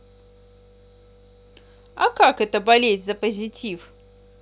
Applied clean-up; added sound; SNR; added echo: none; none; none; none.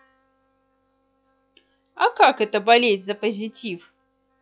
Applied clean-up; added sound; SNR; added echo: classical method log-MMSE.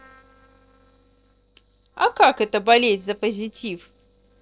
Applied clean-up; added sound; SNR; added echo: neural separator model SepFormer DNS4.